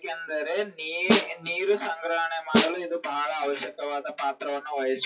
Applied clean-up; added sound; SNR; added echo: classical method WPE with log-MMSE.